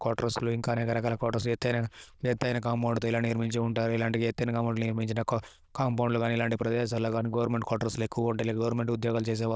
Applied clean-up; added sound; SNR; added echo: neural diffusion model UNIVERSE++.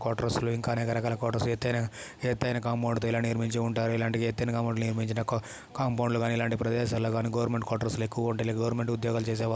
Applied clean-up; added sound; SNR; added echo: none; none; none; none.